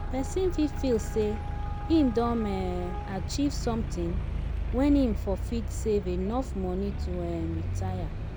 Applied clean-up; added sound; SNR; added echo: none; Traffic noise, roadway noise; 2 dB; none.